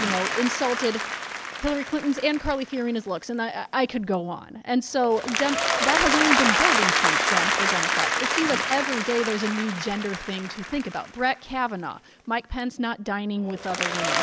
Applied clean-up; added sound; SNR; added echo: none; Applause; 0 dB; none.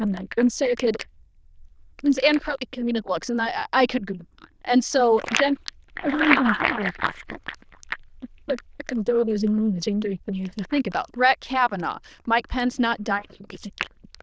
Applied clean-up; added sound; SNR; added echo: neural diffusion model UNIVERSE++.